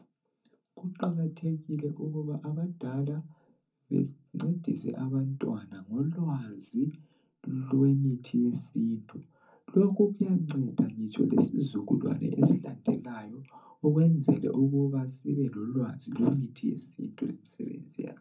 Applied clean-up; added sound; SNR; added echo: none; none; none; reverberation time 0.3 s.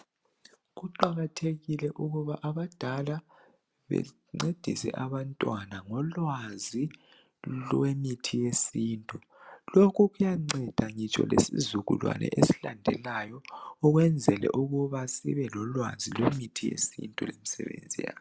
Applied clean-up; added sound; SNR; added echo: none; none; none; none.